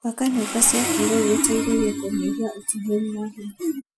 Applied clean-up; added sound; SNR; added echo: classical method Wiener filter.